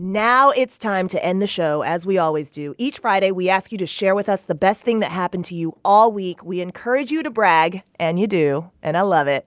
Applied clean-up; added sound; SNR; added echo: none; none; none; none.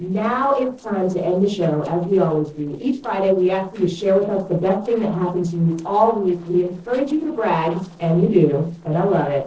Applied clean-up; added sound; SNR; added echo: neural separator model SepFormer DNS4.